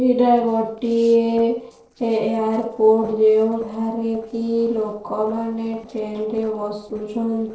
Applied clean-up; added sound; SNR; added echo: neural separator model SepFormer DNS4.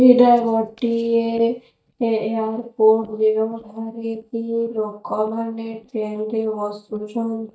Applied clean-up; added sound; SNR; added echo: neural mask model DeepFilterNet 3.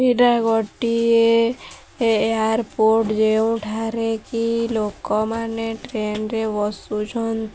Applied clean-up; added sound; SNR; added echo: none; none; none; none.